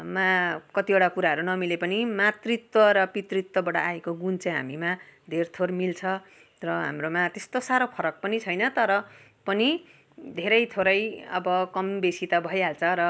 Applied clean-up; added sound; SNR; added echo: none; none; none; none.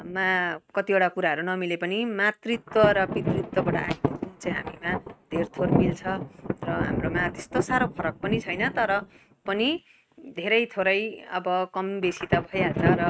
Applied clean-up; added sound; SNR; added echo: neural mask model RNNoise.